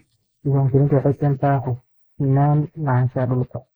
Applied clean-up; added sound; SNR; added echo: neural mask model Resemble Enhance denoiser.